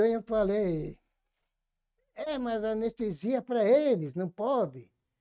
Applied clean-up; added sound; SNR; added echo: neural mask model RNNoise.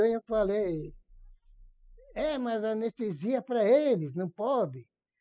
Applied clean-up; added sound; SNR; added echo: classical method spectral subtraction.